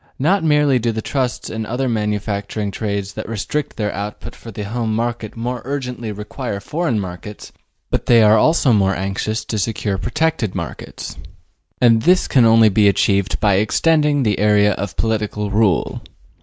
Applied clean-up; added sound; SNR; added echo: none; none; none; none.